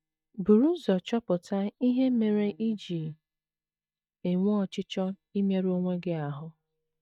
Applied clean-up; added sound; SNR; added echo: neural mask model DeepFilterNet 3.